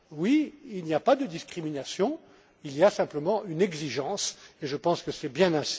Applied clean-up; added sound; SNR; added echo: none; none; none; none.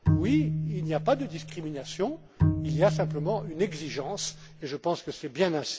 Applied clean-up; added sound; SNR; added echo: none; Bowed string instrument; 0 dB; none.